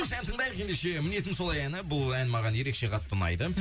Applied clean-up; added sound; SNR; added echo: none; none; none; none.